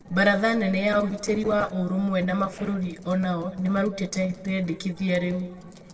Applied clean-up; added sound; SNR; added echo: neural separator model SepFormer DNS4.